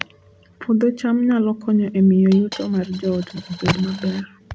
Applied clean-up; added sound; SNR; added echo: none; Coin (dropping); 19 dB; none.